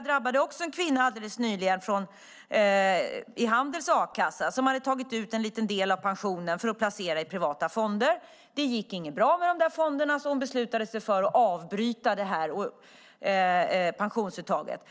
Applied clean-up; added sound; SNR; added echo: none; none; none; none.